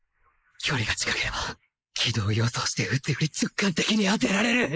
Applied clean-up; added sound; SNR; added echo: neural mask model Resemble Enhance denoiser.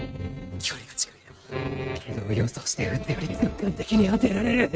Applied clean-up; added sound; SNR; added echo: neural mask model RNNoise.